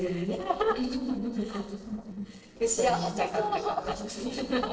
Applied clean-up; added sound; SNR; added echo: neural separator model SepFormer DNS4.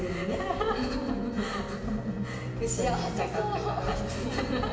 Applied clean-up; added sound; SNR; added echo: none; Piano; 7 dB; reverberation time 1.2 s.